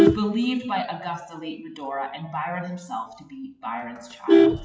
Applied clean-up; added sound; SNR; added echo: classical method WPE with log-MMSE.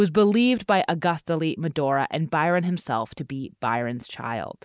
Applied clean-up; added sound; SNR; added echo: none; none; none; none.